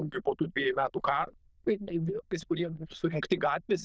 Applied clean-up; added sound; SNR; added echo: neural diffusion model UNIVERSE++.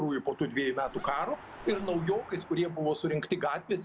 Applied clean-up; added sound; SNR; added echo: none; Zipper (clothing) + Car passing by; 17 dB; none.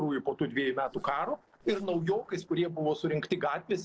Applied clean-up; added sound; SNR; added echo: neural separator model SepFormer DNS4.